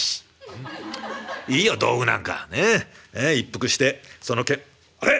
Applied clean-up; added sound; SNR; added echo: none; none; none; none.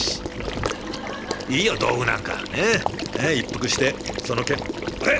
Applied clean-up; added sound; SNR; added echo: none; Water / Liquid; 5 dB; none.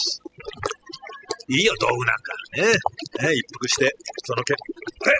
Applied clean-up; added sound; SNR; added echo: classical method spectral subtraction.